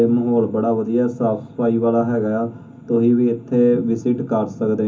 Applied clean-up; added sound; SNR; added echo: none; none; none; reverberation time 0.3 s.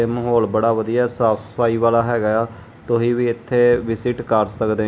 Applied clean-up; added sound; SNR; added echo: none; none; none; none.